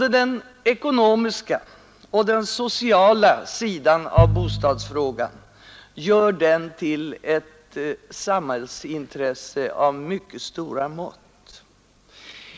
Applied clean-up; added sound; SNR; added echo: none; Piano; 2 dB; none.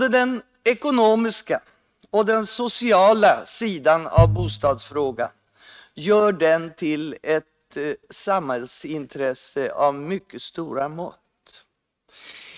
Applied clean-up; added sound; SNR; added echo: neural mask model RNNoise.